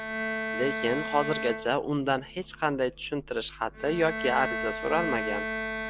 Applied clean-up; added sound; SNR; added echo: none; Bowed string instrument; 5 dB; none.